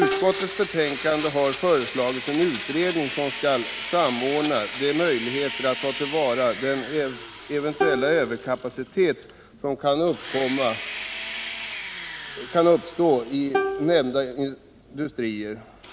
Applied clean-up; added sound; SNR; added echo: none; Plucked string instrument + Domestic sounds, home sounds; 6 dB; none.